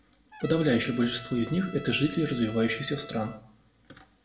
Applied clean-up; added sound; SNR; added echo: none; Trumpet; 17 dB; reverberation time 0.5 s.